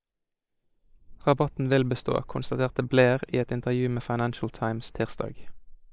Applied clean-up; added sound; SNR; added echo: neural mask model Resemble Enhance denoiser.